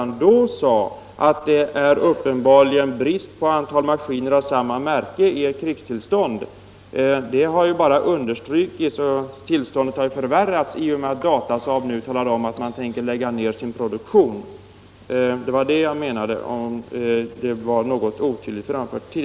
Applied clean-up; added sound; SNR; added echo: none; none; none; none.